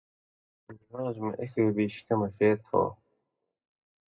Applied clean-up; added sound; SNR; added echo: neural mask model DeepFilterNet 3.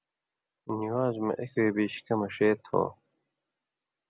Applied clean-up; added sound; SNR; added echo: none; none; none; none.